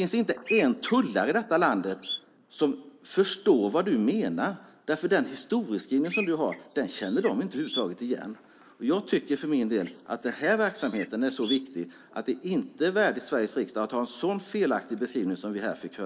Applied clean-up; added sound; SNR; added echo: neural mask model Resemble Enhance denoiser.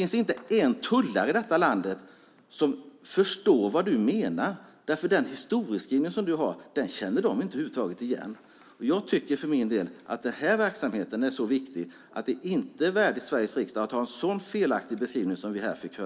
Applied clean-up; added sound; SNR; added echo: none; none; none; none.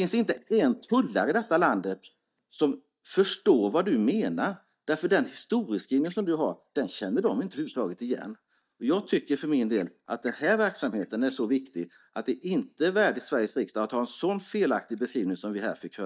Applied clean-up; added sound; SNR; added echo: neural mask model DeepFilterNet 3.